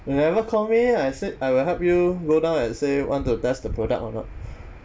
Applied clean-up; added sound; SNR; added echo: none; none; none; none.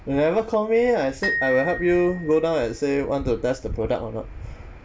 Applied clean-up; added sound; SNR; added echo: none; Glockenspiel; 10 dB; none.